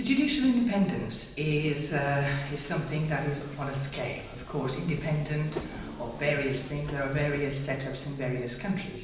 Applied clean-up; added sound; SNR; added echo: none; Subway, metro, underground; 14 dB; reverberation time 0.9 s.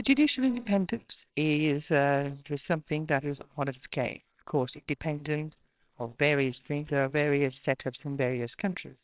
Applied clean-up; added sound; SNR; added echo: neural separator model SepFormer WHAMR!.